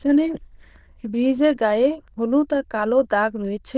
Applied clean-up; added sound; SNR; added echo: neural diffusion model UNIVERSE++.